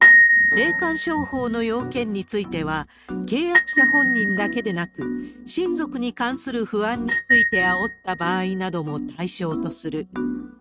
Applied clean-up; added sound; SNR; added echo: neural mask model RNNoise.